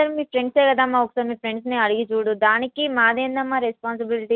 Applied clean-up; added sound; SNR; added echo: none; none; none; none.